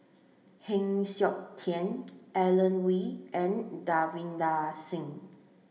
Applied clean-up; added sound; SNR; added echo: none; none; none; reverberation time 0.8 s.